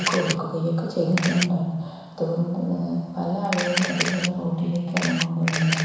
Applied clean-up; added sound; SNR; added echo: none; Camera; 7 dB; reverberation time 1.1 s.